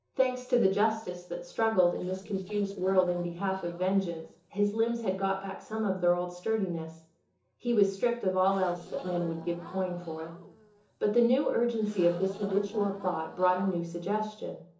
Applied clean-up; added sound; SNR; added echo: neural separator model SepFormer DNS4.